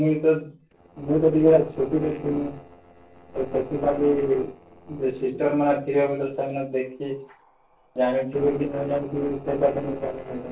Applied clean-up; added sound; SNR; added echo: neural separator model SepFormer DNS4.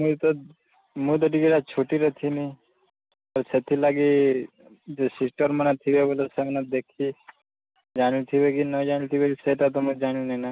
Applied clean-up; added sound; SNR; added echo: none; none; none; none.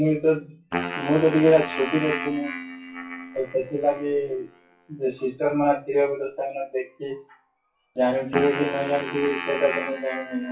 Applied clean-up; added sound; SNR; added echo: classical method WPE with log-MMSE.